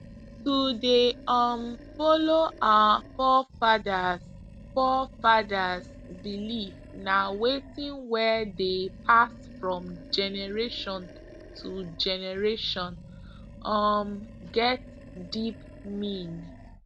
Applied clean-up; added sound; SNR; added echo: none; Animal; 18 dB; none.